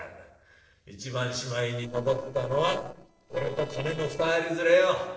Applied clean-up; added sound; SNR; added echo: neural separator model SepFormer DNS4.